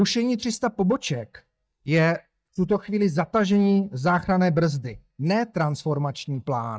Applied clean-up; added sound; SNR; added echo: neural mask model DeepFilterNet 3.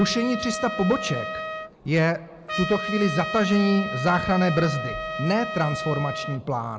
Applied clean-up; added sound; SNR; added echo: none; Trumpet; 7 dB; none.